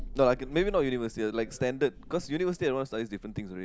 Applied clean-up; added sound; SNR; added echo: none; Thunder; 15 dB; none.